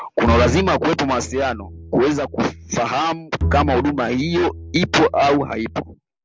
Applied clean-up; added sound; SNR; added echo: none; Bowed string instrument; 8 dB; none.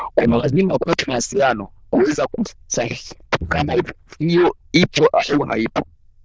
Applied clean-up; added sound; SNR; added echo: neural diffusion model UNIVERSE++.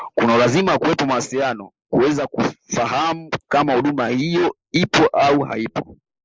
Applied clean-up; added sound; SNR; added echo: neural mask model Resemble Enhance denoiser.